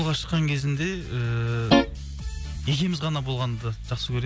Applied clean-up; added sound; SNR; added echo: none; Guitar; -5 dB; none.